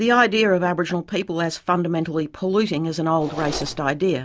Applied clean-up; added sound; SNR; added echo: none; Mechanisms; 12 dB; none.